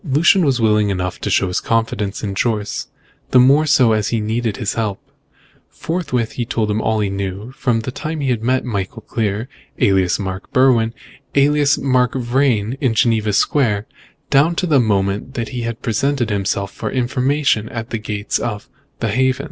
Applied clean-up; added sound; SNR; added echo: none; none; none; none.